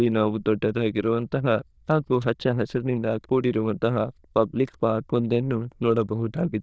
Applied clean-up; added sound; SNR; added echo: neural diffusion model UNIVERSE++.